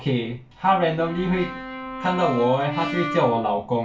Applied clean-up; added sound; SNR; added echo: none; Brass instrument; 9 dB; reverberation time 0.2 s.